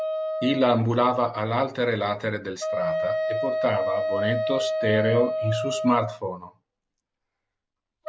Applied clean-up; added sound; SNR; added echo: none; Wind instrument, woodwind instrument; 3 dB; none.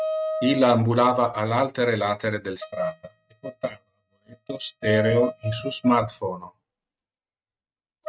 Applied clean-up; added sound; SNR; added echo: neural mask model RNNoise.